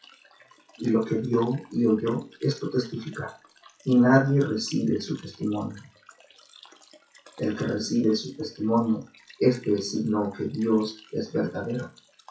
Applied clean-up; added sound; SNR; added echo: classical method WPE with log-MMSE.